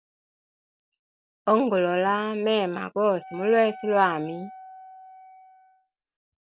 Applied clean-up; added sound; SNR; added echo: none; Wind instrument, woodwind instrument; 17 dB; none.